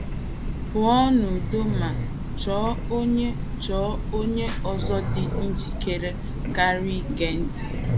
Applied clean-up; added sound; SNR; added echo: none; Train; 1 dB; none.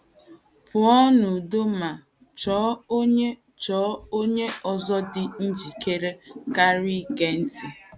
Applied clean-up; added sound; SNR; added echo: none; none; none; none.